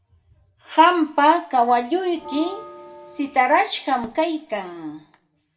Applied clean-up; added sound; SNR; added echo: none; Bell; 18 dB; reverberation time 0.4 s.